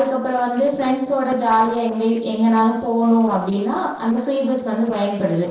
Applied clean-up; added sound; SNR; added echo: neural separator model SepFormer DNS4.